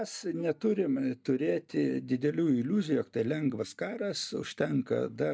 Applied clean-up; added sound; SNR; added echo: neural mask model DeepFilterNet 3.